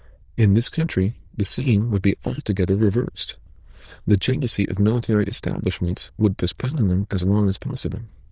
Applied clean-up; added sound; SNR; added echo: neural diffusion model UNIVERSE++.